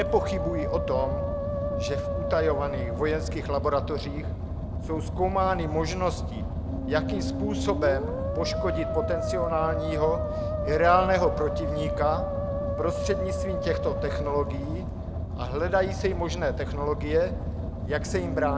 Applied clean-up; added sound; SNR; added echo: none; Car + Musical instrument; 1 dB; none.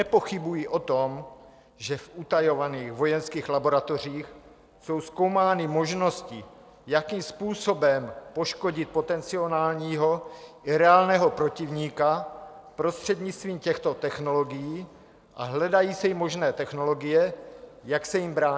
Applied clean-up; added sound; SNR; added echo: none; none; none; none.